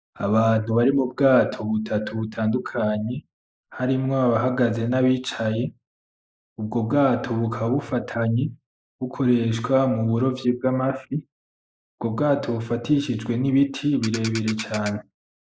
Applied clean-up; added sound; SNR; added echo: neural mask model Resemble Enhance denoiser.